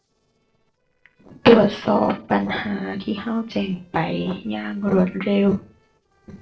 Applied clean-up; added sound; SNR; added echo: neural separator model SepFormer DNS4.